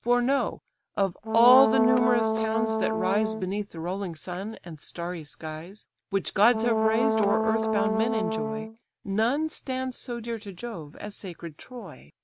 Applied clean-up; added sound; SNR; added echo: none; Brass instrument; -1 dB; none.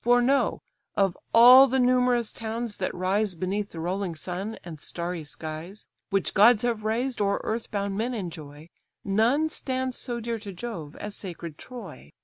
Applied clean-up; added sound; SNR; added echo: none; none; none; none.